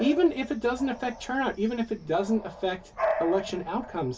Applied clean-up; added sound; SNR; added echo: none; Bark / Bird vocalization, bird call, bird song; 8 dB; reverberation time 0.1 s.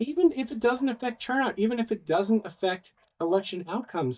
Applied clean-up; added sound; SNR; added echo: neural mask model DeepFilterNet 3.